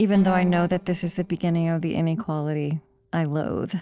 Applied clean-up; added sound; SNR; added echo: neural separator model SepFormer DNS4.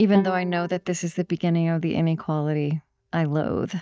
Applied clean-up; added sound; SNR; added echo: neural mask model DeepFilterNet 3.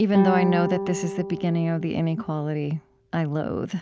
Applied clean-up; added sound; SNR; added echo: none; Guitar; 6 dB; none.